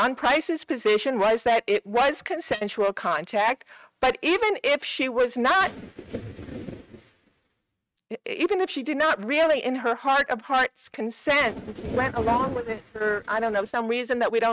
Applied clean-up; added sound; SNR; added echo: neural mask model RNNoise.